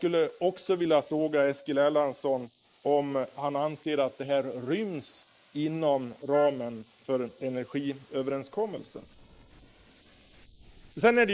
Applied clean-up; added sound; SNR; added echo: neural mask model Resemble Enhance denoiser.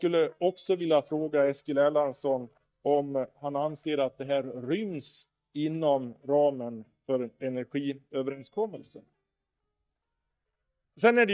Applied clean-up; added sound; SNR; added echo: neural mask model DeepFilterNet 3.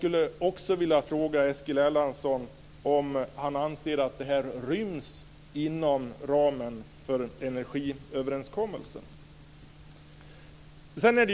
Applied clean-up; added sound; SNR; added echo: none; none; none; none.